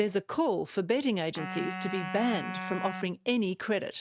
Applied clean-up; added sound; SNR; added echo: neural mask model RNNoise.